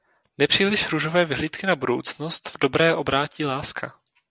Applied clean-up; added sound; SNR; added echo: none; none; none; none.